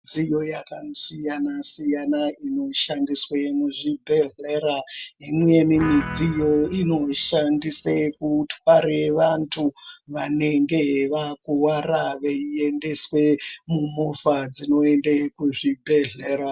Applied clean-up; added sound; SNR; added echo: none; Guitar; 12 dB; none.